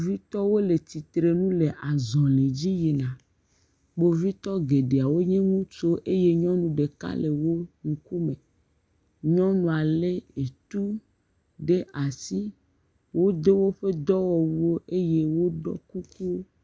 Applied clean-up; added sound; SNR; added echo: none; none; none; none.